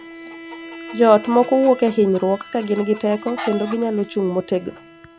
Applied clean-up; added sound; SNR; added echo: none; Chicken, rooster + Bowed string instrument; 16 dB; none.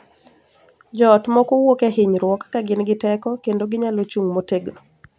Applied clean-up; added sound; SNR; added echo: none; none; none; none.